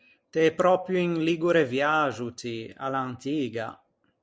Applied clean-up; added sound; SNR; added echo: none; none; none; none.